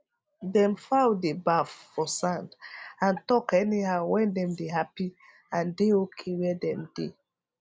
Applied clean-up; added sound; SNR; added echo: none; none; none; none.